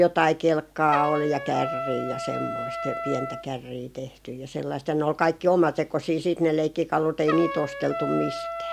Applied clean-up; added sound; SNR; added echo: none; Trumpet; 9 dB; none.